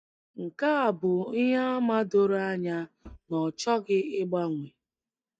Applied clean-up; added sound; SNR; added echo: neural mask model DeepFilterNet 3.